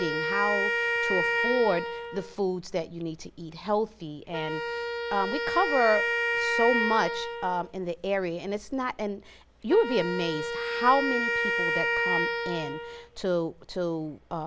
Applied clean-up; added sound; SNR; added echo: none; Wind instrument, woodwind instrument; 1 dB; none.